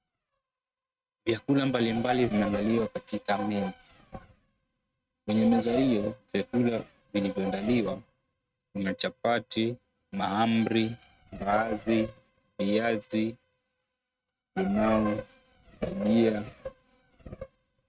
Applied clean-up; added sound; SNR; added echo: neural mask model RNNoise.